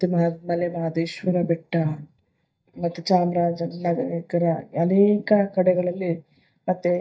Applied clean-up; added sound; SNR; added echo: neural mask model DeepFilterNet 3.